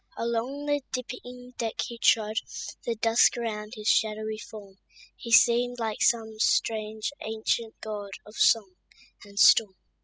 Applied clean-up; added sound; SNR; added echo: classical method spectral subtraction.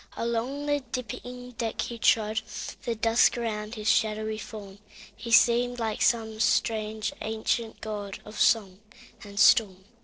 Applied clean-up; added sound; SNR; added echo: neural separator model SepFormer DNS4.